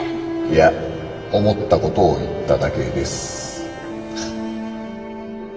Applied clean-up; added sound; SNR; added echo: none; none; none; reverberation time 2.4 s.